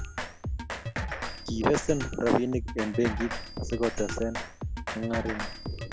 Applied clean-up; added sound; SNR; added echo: none; Drum kit; 3 dB; none.